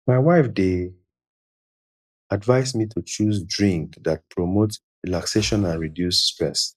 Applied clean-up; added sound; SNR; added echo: classical method log-MMSE.